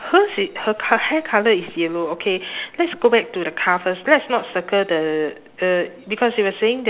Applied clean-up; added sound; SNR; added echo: none; none; none; none.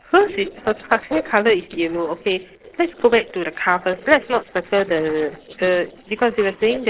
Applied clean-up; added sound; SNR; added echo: neural separator model SepFormer DNS4.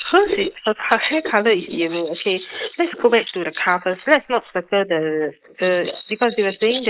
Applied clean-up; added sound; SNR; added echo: neural mask model Resemble Enhance denoiser.